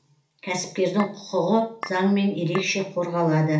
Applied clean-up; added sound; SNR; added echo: none; Chink, clink; 14 dB; reverberation time 0.4 s.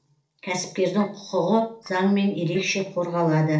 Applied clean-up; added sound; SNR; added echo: neural separator model SepFormer DNS4.